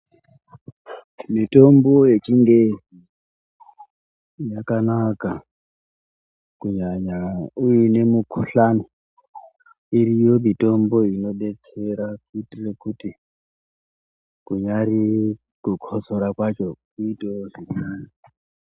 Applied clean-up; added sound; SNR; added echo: none; none; none; none.